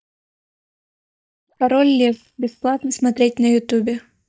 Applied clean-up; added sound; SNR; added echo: neural mask model DeepFilterNet 3.